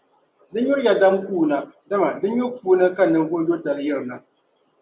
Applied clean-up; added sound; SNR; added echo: none; none; none; none.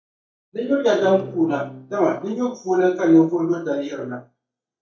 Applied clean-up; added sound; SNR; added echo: neural mask model DeepFilterNet 3.